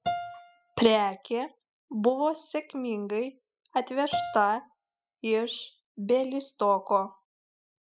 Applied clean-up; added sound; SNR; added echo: classical method spectral subtraction.